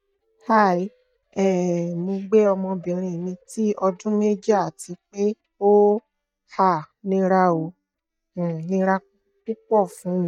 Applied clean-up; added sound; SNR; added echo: neural mask model DeepFilterNet 3.